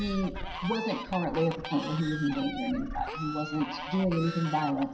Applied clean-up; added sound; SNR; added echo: none; Fowl; 8 dB; reverberation time 0.9 s.